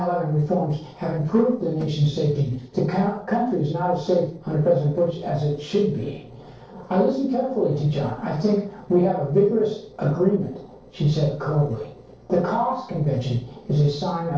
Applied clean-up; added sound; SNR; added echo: neural separator model SepFormer DNS4.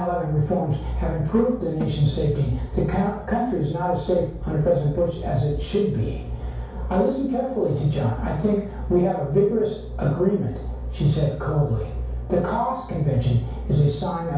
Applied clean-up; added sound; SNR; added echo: none; Snare drum; 11 dB; reverberation time 0.6 s.